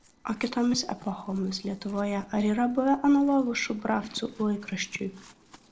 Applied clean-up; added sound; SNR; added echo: neural separator model SepFormer DNS4.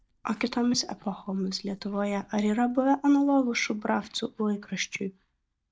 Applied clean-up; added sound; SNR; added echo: neural mask model DeepFilterNet 3.